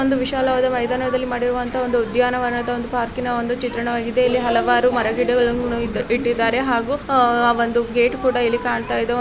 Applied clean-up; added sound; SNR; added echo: none; none; none; none.